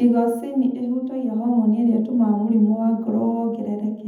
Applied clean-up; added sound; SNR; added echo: none; none; none; reverberation time 0.8 s.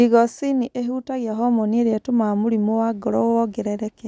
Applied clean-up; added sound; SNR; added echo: none; none; none; none.